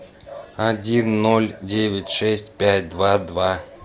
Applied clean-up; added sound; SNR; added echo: none; none; none; none.